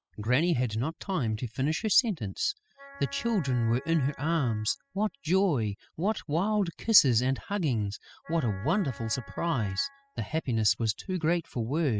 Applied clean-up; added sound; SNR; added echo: classical method spectral subtraction.